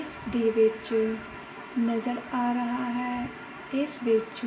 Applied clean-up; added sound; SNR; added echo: none; none; none; reverberation time 1.0 s.